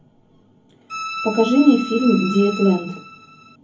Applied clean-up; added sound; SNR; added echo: none; Bowed string instrument; 11 dB; reverberation time 0.3 s.